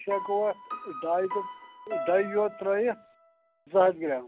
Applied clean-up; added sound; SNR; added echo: none; Piano; 10 dB; none.